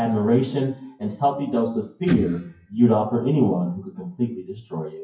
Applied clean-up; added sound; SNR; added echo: classical method WPE with log-MMSE.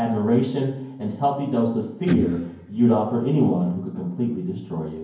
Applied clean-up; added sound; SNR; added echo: none; Electric guitar; 12 dB; reverberation time 0.9 s.